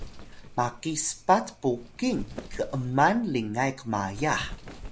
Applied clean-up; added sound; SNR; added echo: none; Wind; 14 dB; none.